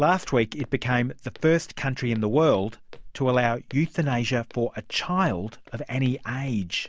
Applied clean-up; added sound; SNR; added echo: none; Walk, footsteps; 18 dB; none.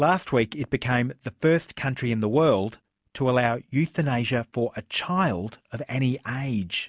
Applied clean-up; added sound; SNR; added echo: none; none; none; none.